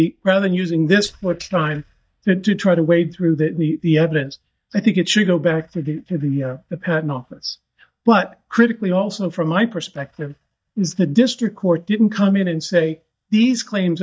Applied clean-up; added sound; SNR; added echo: neural mask model DeepFilterNet 3.